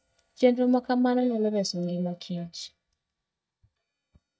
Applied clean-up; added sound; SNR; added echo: neural mask model DeepFilterNet 3.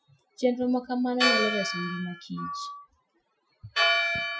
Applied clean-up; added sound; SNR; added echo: classical method Wiener filter.